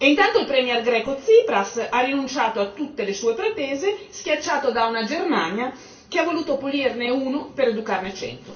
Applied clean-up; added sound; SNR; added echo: none; none; none; reverberation time 0.3 s.